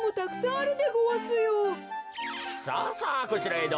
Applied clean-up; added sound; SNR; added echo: none; none; none; none.